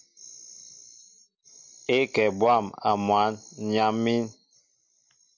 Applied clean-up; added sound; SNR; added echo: none; none; none; none.